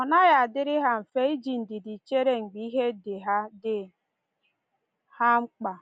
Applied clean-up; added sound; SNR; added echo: none; none; none; none.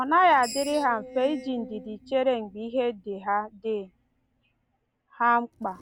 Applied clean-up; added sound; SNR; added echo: none; Screech; 18 dB; none.